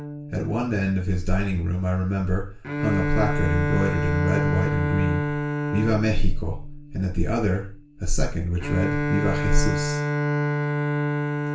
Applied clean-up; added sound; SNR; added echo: none; Bowed string instrument; 3 dB; reverberation time 0.4 s.